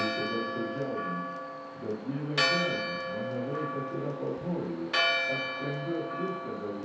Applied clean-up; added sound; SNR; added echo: none; Church bell; -2 dB; reverberation time 0.7 s.